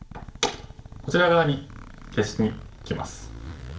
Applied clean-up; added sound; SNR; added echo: none; Zipper (clothing); 14 dB; reverberation time 0.3 s.